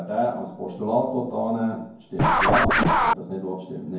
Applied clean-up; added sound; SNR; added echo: none; Scratching (performance technique); -3 dB; reverberation time 0.9 s.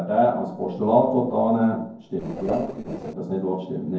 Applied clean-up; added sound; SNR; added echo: neural separator model SepFormer DNS4.